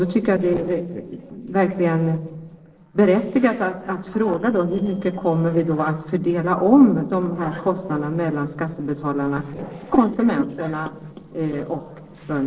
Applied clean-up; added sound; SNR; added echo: neural separator model SepFormer DNS4.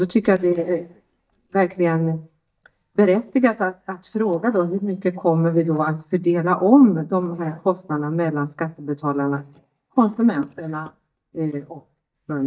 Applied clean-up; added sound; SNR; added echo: neural mask model DeepFilterNet 3.